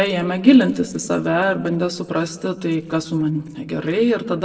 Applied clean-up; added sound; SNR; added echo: neural separator model SepFormer DNS4.